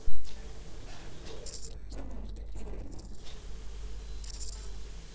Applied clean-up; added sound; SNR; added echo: neural separator model SepFormer DNS4.